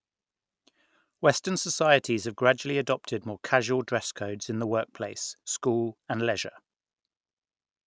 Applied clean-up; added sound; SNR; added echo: none; none; none; none.